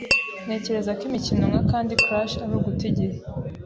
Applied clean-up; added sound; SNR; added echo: none; Tap / Glass; 4 dB; none.